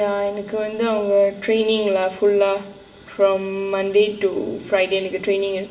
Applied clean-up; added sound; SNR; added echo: none; none; none; reverberation time 0.8 s.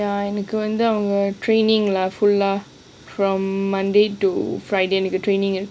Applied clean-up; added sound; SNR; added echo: none; none; none; none.